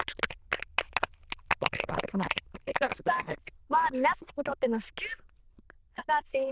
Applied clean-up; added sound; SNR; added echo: neural diffusion model UNIVERSE++.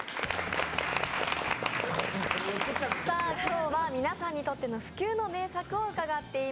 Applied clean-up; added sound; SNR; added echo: none; Chatter / Traffic noise, roadway noise / Train; 16 dB; none.